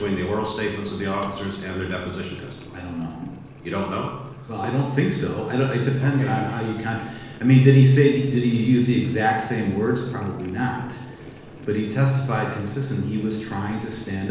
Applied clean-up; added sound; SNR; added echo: none; Boiling; 20 dB; reverberation time 1.1 s.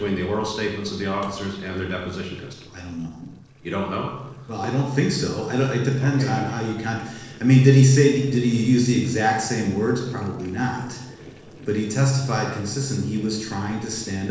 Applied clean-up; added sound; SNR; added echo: neural separator model SepFormer DNS4.